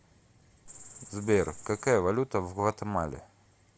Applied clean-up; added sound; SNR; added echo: none; Cricket; 16 dB; none.